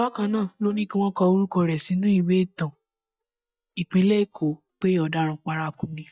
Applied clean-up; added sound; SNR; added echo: neural mask model DeepFilterNet 3.